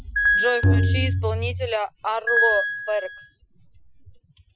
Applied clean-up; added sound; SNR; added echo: classical method Wiener filter.